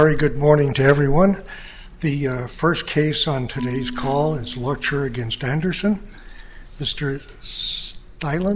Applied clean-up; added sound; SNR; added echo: none; Marimba, xylophone / Wood; 19 dB; none.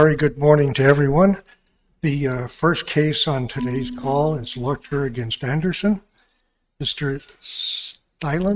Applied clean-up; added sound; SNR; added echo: neural mask model RNNoise.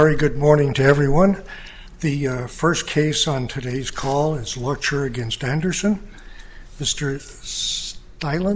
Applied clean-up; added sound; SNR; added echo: none; none; none; none.